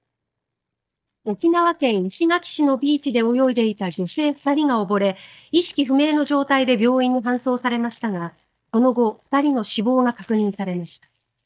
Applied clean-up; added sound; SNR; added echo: neural mask model DeepFilterNet 3.